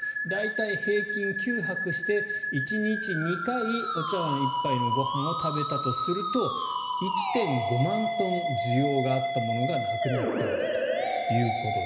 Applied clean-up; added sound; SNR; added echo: none; Musical instrument; -1 dB; reverberation time 2.4 s.